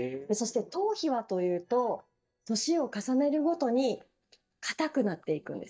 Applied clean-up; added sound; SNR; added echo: neural mask model DeepFilterNet 3.